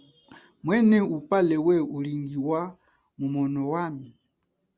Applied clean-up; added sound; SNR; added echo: none; none; none; none.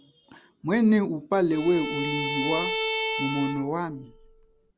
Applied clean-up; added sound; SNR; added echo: none; Bowed string instrument; 4 dB; none.